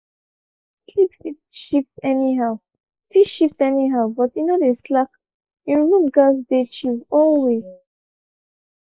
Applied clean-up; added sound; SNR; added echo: neural mask model Resemble Enhance denoiser.